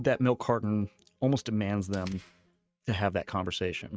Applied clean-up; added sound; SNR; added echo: neural mask model RNNoise.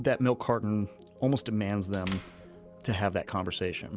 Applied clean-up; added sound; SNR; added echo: none; Door; 15 dB; none.